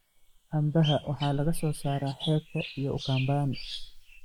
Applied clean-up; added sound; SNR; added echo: neural mask model Resemble Enhance denoiser.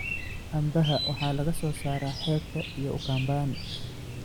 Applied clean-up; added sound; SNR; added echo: none; Chirp, tweet; 5 dB; none.